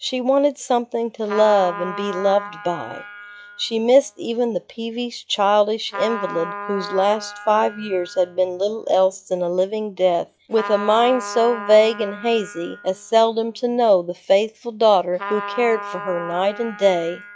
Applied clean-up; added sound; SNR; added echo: classical method log-MMSE.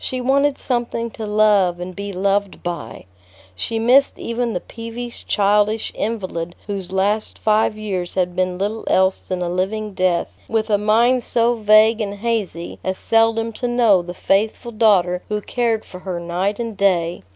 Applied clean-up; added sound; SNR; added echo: none; none; none; none.